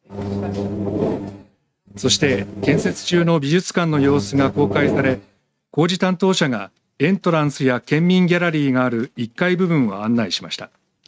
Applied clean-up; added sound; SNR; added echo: neural mask model RNNoise.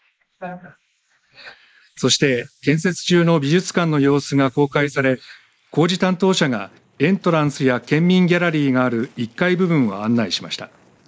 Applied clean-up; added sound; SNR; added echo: neural mask model Resemble Enhance denoiser.